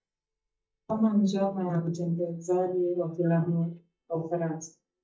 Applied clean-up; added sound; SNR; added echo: neural mask model DeepFilterNet 3.